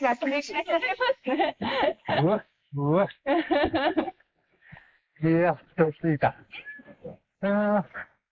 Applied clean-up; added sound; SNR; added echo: neural mask model Resemble Enhance denoiser.